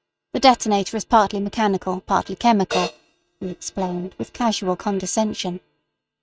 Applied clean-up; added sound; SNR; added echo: neural mask model RNNoise.